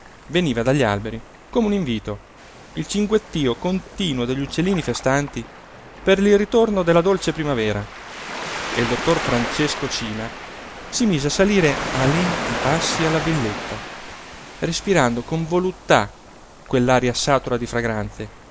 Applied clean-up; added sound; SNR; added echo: none; Waves, surf; 10 dB; none.